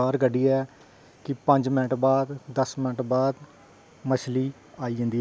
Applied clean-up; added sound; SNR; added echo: none; none; none; none.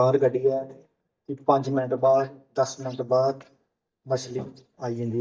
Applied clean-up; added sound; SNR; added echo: neural mask model DeepFilterNet 3.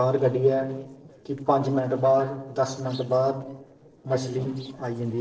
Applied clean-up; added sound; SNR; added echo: neural separator model SepFormer DNS4.